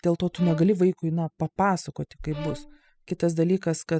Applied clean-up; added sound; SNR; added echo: classical method spectral subtraction.